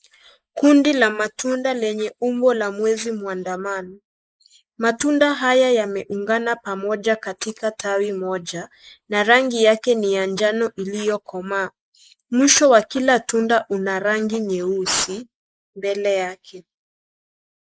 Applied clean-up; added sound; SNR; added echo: neural mask model Resemble Enhance denoiser.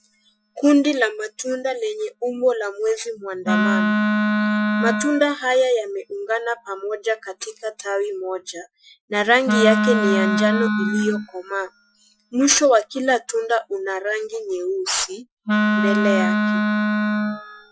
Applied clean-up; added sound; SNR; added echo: classical method Wiener filter.